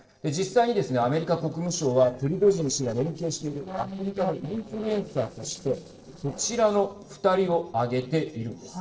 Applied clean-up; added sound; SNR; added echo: neural separator model SepFormer DNS4.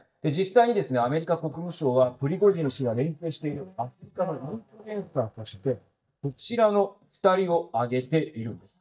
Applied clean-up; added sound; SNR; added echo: neural mask model DeepFilterNet 3.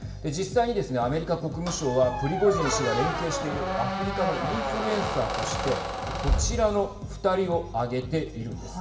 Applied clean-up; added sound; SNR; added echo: none; Squeak; 4 dB; reverberation time 2.3 s.